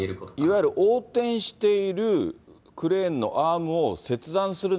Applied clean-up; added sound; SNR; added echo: none; none; none; none.